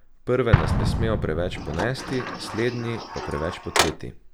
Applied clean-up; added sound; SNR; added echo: none; Explosion + Sliding door; -1 dB; none.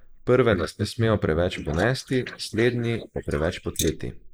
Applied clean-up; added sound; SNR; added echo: neural mask model Resemble Enhance denoiser.